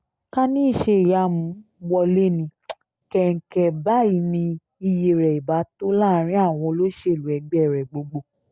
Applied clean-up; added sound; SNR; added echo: none; none; none; none.